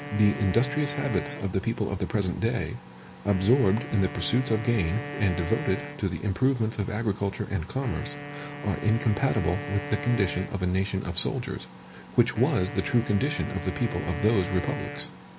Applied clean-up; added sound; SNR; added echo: none; Wind instrument, woodwind instrument; 12 dB; none.